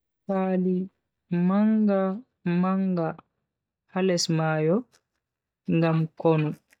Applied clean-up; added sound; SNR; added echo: neural mask model DeepFilterNet 3.